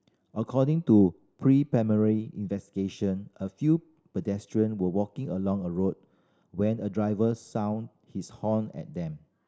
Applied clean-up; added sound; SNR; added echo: none; none; none; none.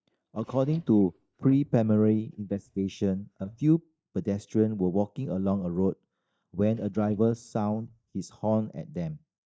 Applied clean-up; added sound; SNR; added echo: neural mask model DeepFilterNet 3.